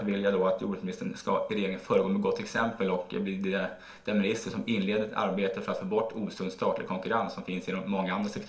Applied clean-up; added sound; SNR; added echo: none; none; none; reverberation time 0.5 s.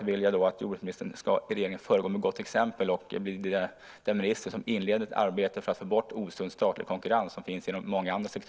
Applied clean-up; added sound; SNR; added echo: none; none; none; none.